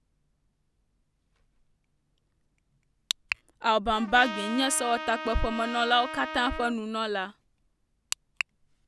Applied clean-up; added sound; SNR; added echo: none; Trumpet; 7 dB; none.